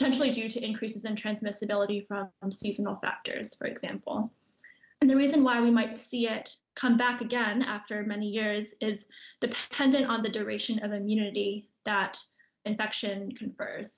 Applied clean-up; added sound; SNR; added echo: none; none; none; none.